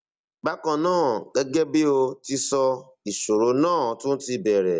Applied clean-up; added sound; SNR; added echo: none; none; none; none.